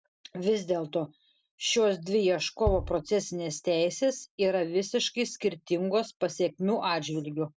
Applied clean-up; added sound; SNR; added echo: none; Bass drum; 10 dB; none.